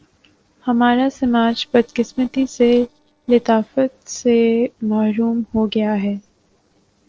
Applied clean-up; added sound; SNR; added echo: neural separator model SepFormer DNS4.